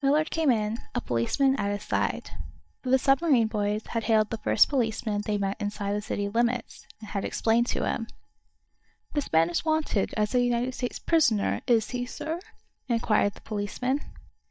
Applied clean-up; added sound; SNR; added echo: neural mask model DeepFilterNet 3.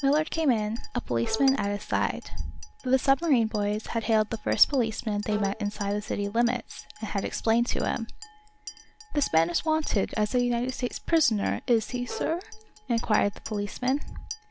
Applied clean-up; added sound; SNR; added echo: none; Chink, clink + Bowed string instrument; 17 dB; none.